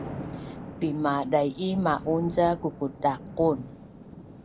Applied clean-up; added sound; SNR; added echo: none; Thunder; 12 dB; none.